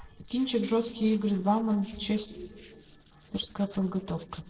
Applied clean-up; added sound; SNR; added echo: neural separator model SepFormer DNS4.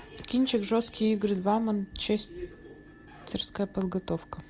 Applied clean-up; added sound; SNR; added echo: none; none; none; none.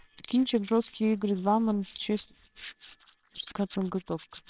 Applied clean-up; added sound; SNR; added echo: neural separator model SepFormer WHAMR!.